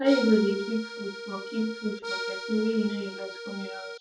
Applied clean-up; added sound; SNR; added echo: none; Accordion; 8 dB; none.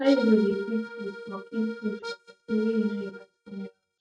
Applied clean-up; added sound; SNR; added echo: neural mask model RNNoise.